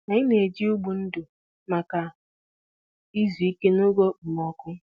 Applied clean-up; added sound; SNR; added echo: none; none; none; none.